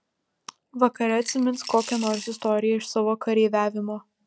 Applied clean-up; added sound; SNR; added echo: none; Coin (dropping) / Glass; 14 dB; none.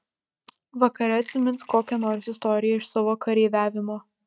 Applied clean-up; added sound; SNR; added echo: neural mask model RNNoise.